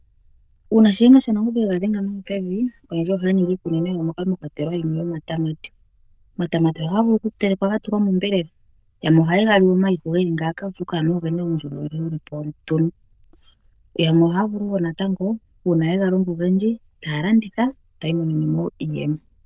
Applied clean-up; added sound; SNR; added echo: neural diffusion model UNIVERSE++.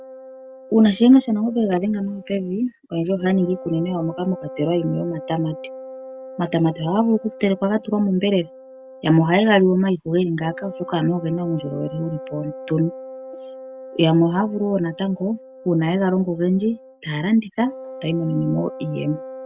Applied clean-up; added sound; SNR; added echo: none; Wind instrument, woodwind instrument; 16 dB; none.